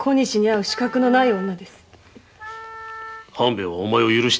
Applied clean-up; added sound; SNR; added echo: none; Wind instrument, woodwind instrument; 17 dB; none.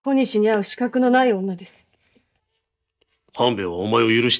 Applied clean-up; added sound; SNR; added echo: neural mask model DeepFilterNet 3.